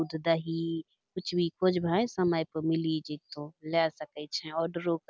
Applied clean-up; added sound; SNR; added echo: none; none; none; none.